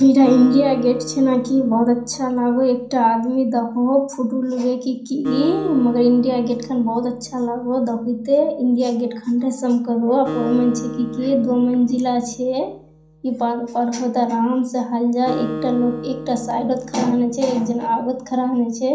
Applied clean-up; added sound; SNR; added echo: none; Acoustic guitar; 14 dB; reverberation time 0.6 s.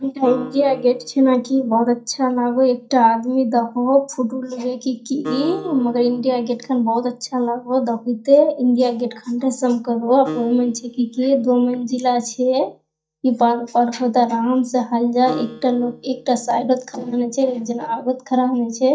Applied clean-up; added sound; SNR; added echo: neural mask model DeepFilterNet 3.